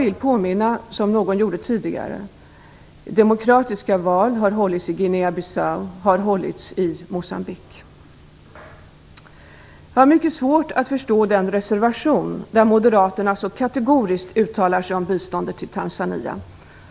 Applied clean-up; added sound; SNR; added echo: none; none; none; none.